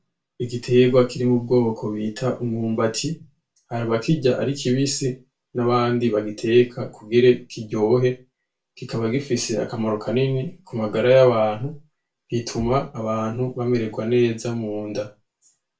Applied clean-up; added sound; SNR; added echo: none; Bass drum; 18 dB; reverberation time 0.3 s.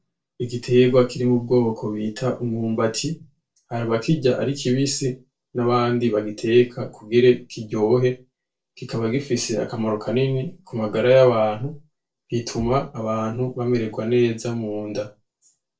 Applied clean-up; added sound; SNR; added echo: neural separator model SepFormer DNS4.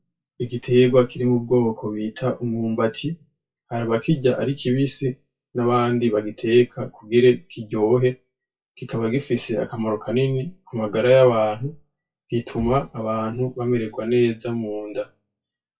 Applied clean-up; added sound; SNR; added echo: classical method WPE with log-MMSE.